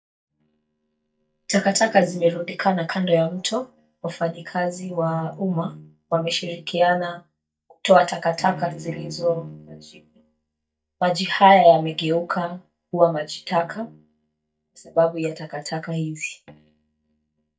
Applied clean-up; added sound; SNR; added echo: neural mask model DeepFilterNet 3.